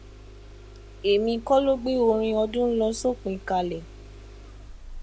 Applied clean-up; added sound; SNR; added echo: none; Engine starting; 17 dB; none.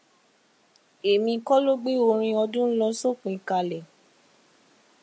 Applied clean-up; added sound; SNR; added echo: none; none; none; none.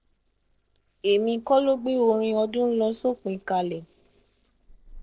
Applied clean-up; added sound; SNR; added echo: neural separator model SepFormer DNS4.